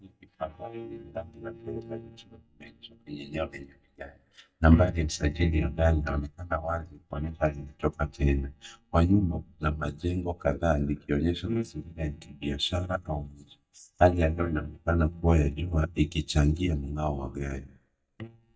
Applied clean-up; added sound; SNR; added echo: neural mask model DeepFilterNet 3.